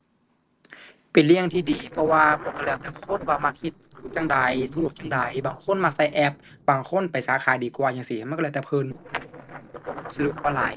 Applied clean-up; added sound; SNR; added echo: neural separator model SepFormer DNS4.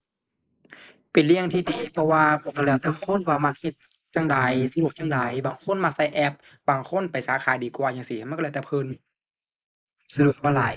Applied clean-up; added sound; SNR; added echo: neural mask model Resemble Enhance denoiser.